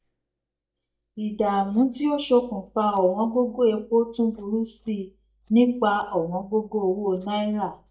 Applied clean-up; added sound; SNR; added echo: neural mask model DeepFilterNet 3.